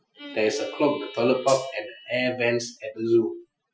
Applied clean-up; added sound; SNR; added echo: classical method Wiener filter.